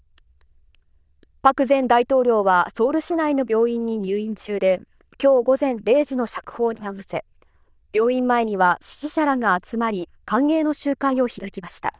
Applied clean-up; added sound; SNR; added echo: neural diffusion model UNIVERSE++.